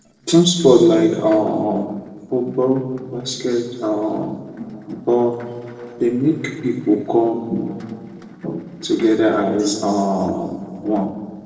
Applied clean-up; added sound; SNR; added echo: neural separator model SepFormer DNS4.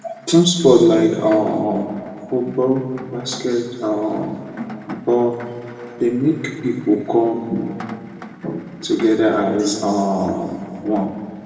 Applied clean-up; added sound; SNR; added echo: none; Rain; 19 dB; reverberation time 1.9 s.